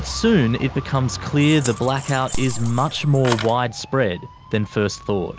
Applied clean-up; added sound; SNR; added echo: none; Keys jangling; 9 dB; none.